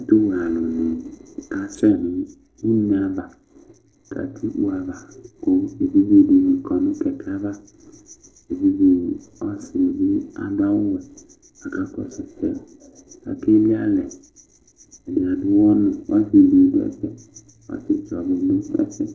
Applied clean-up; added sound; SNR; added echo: neural separator model SepFormer DNS4.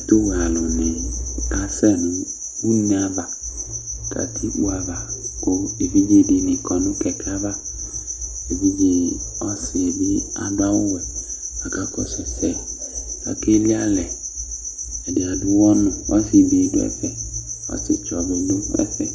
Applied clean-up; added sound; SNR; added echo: none; none; none; none.